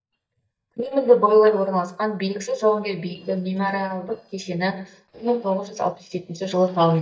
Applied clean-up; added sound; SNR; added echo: neural mask model DeepFilterNet 3.